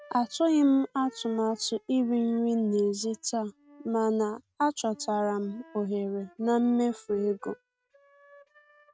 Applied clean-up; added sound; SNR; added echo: neural mask model RNNoise.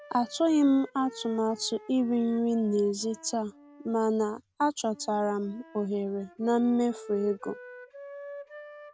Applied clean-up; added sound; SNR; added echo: none; Wind instrument, woodwind instrument; 20 dB; none.